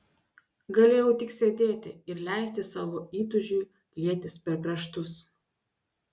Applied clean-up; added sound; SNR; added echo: none; none; none; none.